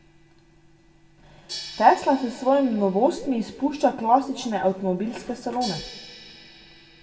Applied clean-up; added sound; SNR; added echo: none; Crash cymbal; 19 dB; reverberation time 1.4 s.